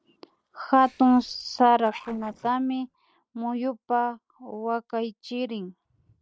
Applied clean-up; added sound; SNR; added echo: neural separator model SepFormer DNS4.